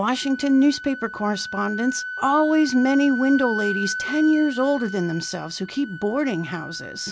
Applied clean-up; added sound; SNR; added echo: none; Wind instrument, woodwind instrument; 10 dB; none.